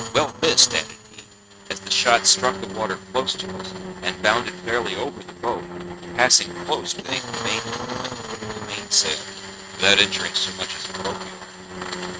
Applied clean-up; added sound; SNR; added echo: neural mask model RNNoise.